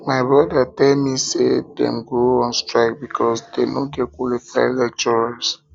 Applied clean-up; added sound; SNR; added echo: none; none; none; none.